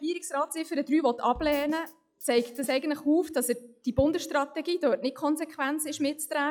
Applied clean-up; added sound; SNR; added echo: classical method log-MMSE.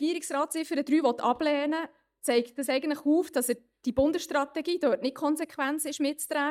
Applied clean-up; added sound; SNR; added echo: neural mask model DeepFilterNet 3.